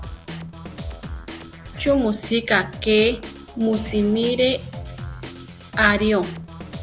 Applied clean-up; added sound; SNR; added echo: none; Drum kit; 12 dB; none.